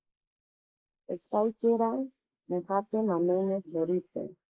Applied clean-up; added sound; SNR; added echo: neural mask model Resemble Enhance denoiser.